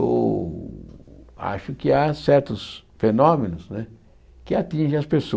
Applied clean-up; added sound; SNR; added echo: none; none; none; none.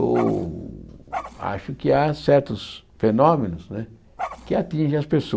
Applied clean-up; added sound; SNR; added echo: none; Dog; 13 dB; none.